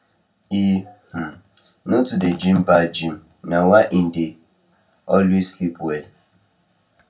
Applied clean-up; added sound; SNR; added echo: none; none; none; reverberation time 0.2 s.